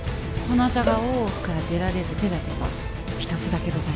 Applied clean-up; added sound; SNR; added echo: none; Cowbell; 11 dB; none.